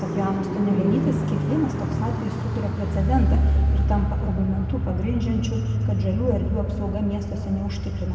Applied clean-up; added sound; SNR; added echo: none; Car; -3 dB; reverberation time 2.2 s.